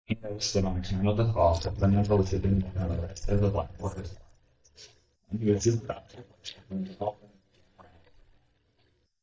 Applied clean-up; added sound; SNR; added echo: neural mask model DeepFilterNet 3.